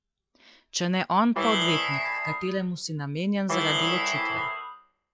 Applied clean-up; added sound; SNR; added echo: classical method log-MMSE.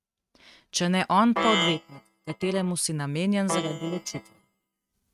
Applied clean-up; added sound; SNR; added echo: neural mask model RNNoise.